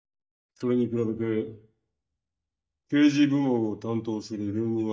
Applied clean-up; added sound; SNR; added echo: neural mask model DeepFilterNet 3.